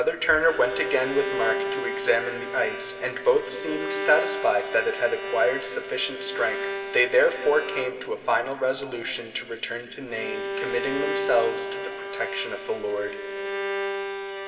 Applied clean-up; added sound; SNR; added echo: none; Bowed string instrument; 6 dB; reverberation time 2.3 s.